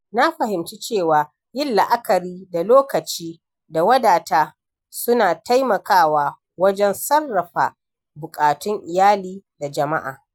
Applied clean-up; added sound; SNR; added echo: none; none; none; none.